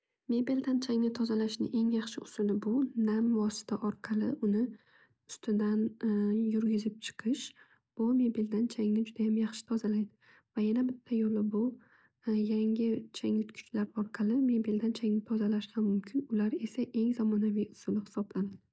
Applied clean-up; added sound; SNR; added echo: none; none; none; none.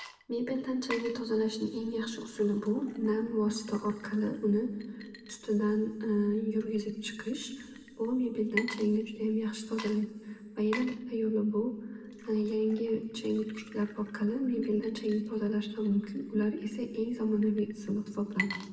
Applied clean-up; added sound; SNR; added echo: none; Water / Liquid; 16 dB; reverberation time 1.5 s.